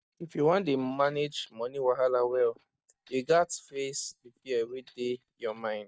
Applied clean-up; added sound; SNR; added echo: neural mask model DeepFilterNet 3.